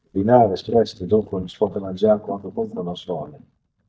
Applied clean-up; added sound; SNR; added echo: neural mask model DeepFilterNet 3.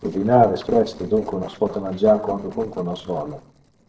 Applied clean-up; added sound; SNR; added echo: neural separator model SepFormer DNS4.